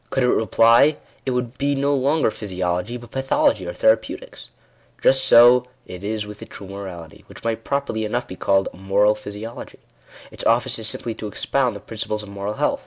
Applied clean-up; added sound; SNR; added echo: none; none; none; none.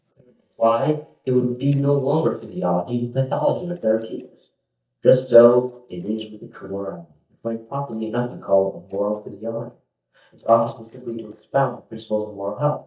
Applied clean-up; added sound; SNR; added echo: neural mask model DeepFilterNet 3.